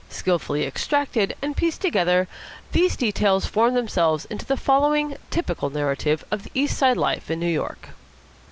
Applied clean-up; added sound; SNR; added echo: none; none; none; none.